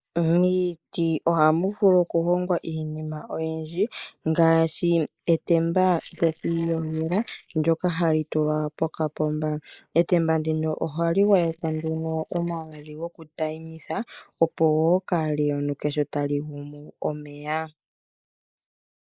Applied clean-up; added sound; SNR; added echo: neural mask model Resemble Enhance denoiser.